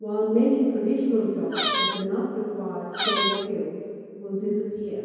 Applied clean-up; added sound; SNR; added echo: none; Squeak; -5 dB; reverberation time 2.2 s.